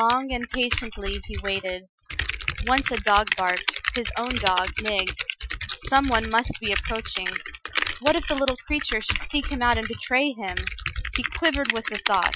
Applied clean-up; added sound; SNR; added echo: classical method Wiener filter.